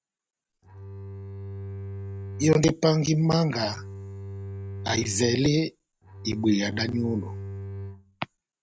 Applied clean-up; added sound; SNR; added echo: none; Bowed string instrument; 10 dB; none.